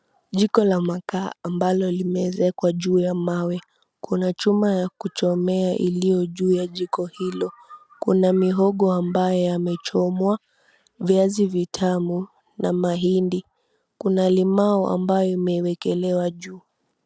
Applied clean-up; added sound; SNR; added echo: none; none; none; none.